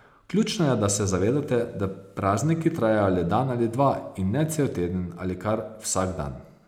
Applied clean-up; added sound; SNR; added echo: none; none; none; none.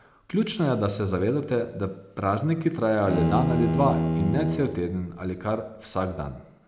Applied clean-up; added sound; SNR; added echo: none; Bowed string instrument; 2 dB; none.